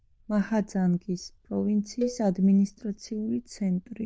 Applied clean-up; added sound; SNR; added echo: neural diffusion model UNIVERSE++.